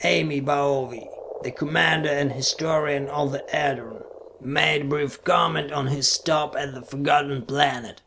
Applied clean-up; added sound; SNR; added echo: none; Frog; 17 dB; none.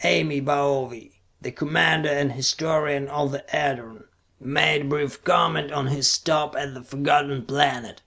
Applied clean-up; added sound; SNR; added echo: none; none; none; none.